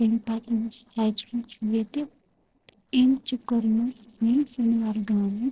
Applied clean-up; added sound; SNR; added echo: neural separator model SepFormer DNS4.